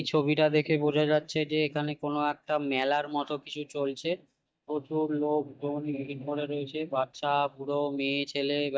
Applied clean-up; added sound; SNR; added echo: neural mask model DeepFilterNet 3.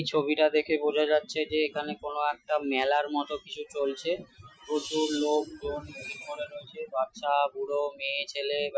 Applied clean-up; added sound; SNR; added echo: classical method Wiener filter.